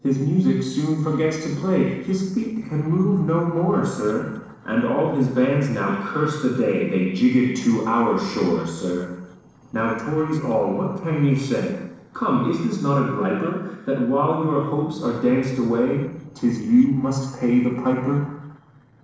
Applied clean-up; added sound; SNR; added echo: neural separator model SepFormer DNS4.